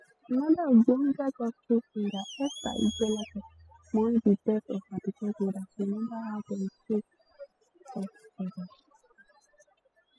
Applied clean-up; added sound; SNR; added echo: classical method spectral subtraction.